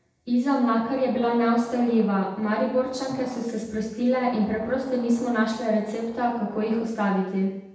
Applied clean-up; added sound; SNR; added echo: none; Brass instrument; 19 dB; reverberation time 0.8 s.